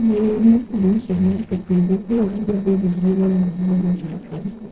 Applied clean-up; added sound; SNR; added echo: neural separator model SepFormer DNS4.